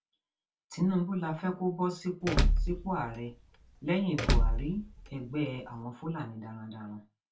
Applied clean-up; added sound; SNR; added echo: none; Door / Car; -4 dB; reverberation time 0.2 s.